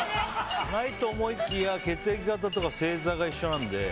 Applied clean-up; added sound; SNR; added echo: none; none; none; none.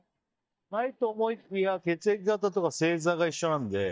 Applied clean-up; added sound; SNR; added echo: neural mask model DeepFilterNet 3.